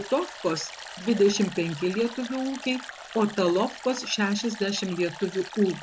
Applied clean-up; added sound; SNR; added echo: none; Stream; 15 dB; none.